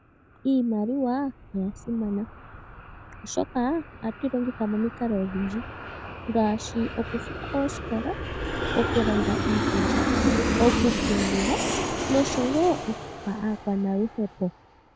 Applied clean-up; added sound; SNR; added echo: none; Aircraft; 2 dB; none.